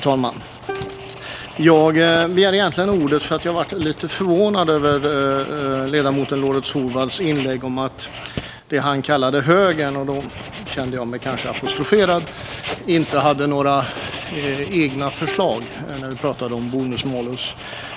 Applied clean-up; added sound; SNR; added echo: none; Plucked string instrument + Writing; 13 dB; none.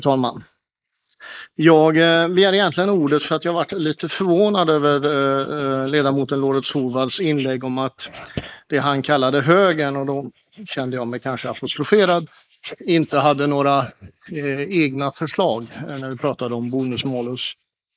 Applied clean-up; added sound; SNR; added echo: neural mask model Resemble Enhance denoiser.